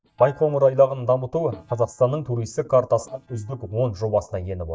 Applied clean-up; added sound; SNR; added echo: neural mask model DeepFilterNet 3.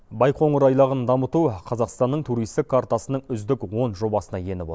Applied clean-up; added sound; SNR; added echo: none; none; none; none.